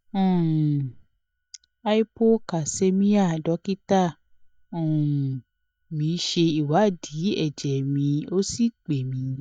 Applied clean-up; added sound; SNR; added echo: neural mask model DeepFilterNet 3.